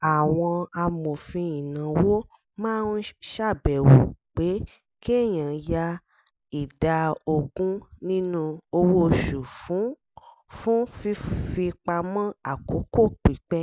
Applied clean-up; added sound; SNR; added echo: none; none; none; none.